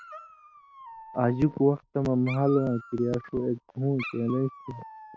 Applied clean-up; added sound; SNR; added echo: none; Dog; 17 dB; none.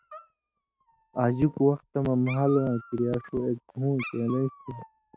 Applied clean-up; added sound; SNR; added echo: neural mask model RNNoise.